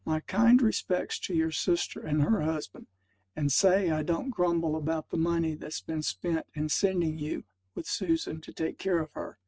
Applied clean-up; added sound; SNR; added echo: none; none; none; none.